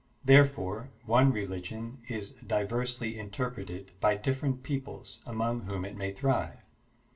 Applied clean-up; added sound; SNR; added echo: none; none; none; reverberation time 0.2 s.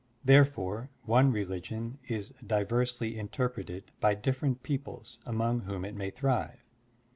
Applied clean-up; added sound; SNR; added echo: none; none; none; none.